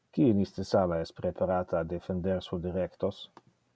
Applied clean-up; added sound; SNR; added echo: none; none; none; none.